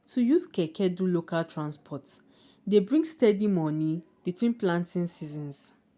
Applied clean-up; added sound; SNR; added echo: none; none; none; none.